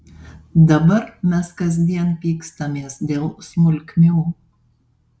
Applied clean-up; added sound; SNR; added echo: none; none; none; none.